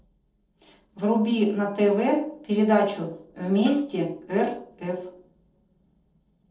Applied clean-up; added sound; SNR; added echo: neural separator model SepFormer DNS4.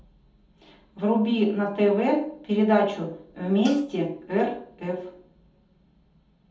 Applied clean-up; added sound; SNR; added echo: none; Cowbell; 19 dB; reverberation time 0.6 s.